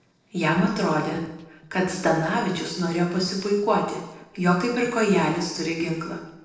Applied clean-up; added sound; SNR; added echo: neural separator model SepFormer DNS4.